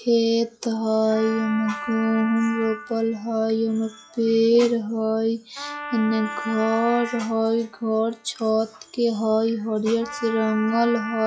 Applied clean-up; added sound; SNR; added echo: classical method log-MMSE.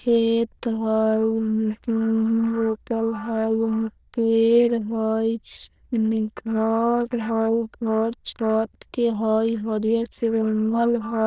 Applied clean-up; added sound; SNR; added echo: neural diffusion model UNIVERSE++.